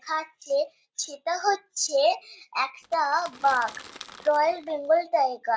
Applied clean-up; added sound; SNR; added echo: none; Crackle / Crushing; 19 dB; none.